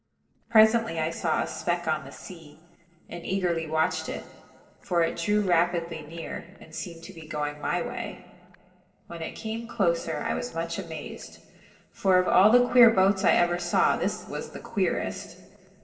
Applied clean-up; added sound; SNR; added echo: neural separator model SepFormer DNS4.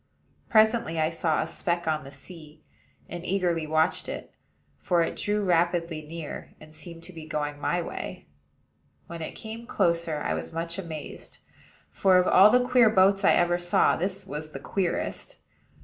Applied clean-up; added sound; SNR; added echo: none; none; none; none.